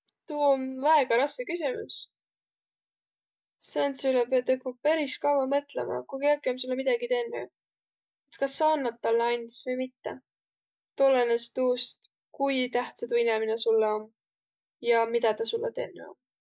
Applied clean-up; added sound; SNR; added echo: none; none; none; none.